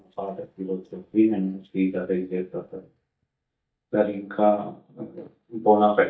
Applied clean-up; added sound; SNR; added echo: neural mask model DeepFilterNet 3.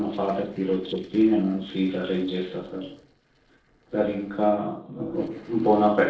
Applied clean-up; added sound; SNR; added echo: neural separator model SepFormer DNS4.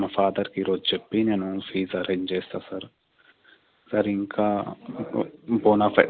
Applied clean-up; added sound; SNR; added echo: none; none; none; none.